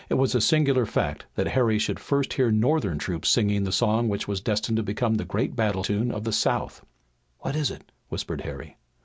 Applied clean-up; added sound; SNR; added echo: none; none; none; none.